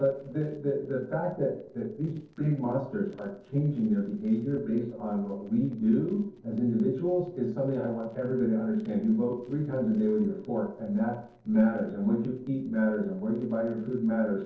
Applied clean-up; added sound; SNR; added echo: neural separator model SepFormer DNS4.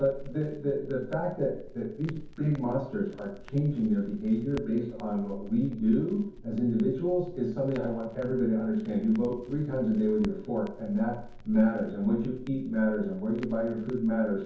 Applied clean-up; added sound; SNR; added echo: none; Crackle; 16 dB; reverberation time 0.6 s.